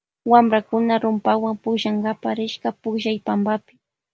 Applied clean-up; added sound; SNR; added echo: none; none; none; none.